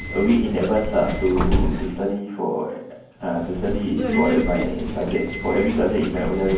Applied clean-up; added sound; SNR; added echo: none; Subway, metro, underground; 4 dB; reverberation time 0.9 s.